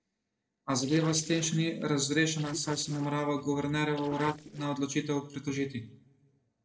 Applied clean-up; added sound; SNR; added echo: neural separator model SepFormer DNS4.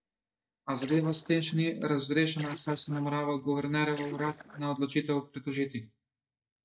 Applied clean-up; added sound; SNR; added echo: neural mask model DeepFilterNet 3.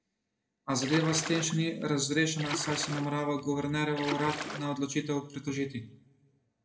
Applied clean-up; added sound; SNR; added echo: none; Splash, splatter; 8 dB; reverberation time 0.5 s.